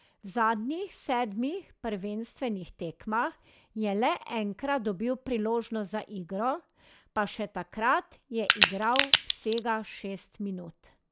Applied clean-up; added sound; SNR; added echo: none; Crack; -5 dB; none.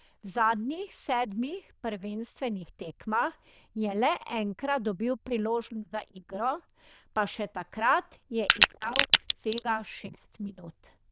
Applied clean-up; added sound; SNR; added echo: neural diffusion model UNIVERSE++.